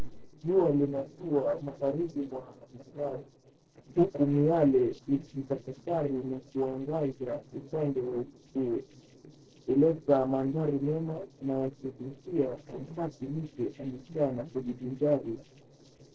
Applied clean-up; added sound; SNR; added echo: neural separator model SepFormer DNS4.